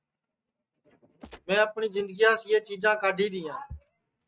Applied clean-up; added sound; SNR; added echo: neural mask model RNNoise.